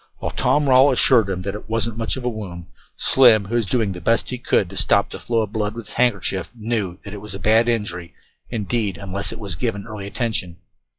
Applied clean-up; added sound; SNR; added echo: classical method log-MMSE.